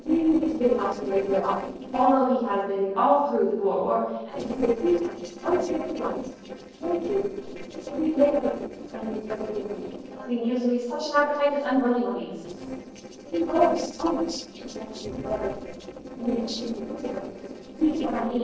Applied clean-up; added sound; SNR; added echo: neural separator model SepFormer DNS4.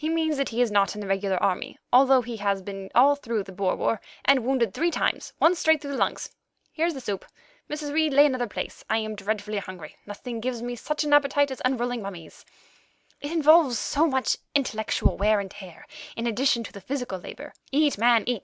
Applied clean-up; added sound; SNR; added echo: none; none; none; none.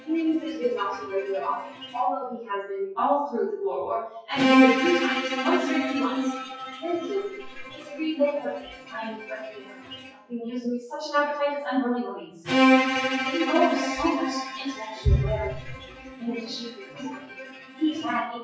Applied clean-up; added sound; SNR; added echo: classical method WPE with log-MMSE.